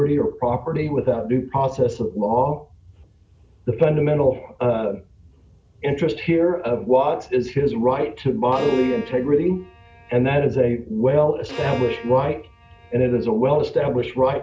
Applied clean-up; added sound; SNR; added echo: none; Bowed string instrument; 17 dB; none.